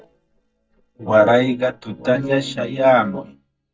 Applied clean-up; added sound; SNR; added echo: neural mask model DeepFilterNet 3.